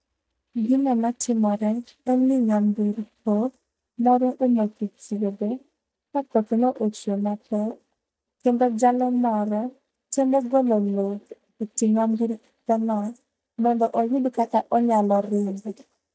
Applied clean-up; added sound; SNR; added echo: neural mask model DeepFilterNet 3.